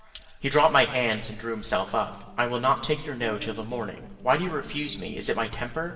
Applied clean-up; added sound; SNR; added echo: none; Electric guitar; 19 dB; reverberation time 1.0 s.